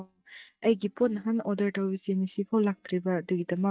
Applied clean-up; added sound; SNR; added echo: neural mask model DeepFilterNet 3.